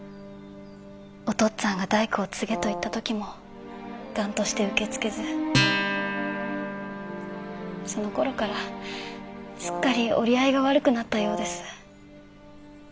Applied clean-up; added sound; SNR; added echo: none; Acoustic guitar + Brass instrument; 7 dB; none.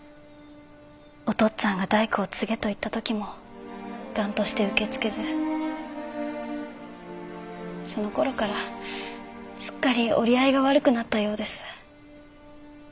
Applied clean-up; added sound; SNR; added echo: none; none; none; none.